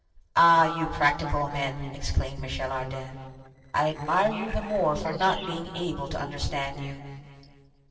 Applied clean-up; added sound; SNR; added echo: neural separator model SepFormer DNS4.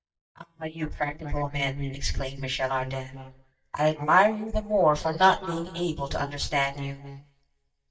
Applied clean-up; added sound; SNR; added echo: neural mask model DeepFilterNet 3.